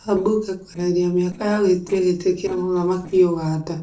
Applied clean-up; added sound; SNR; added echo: neural separator model SepFormer DNS4.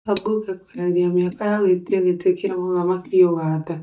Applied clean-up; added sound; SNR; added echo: neural mask model DeepFilterNet 3.